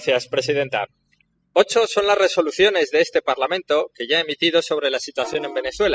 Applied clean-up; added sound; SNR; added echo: classical method spectral subtraction.